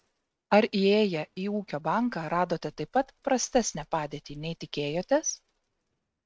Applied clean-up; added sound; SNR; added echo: neural mask model RNNoise.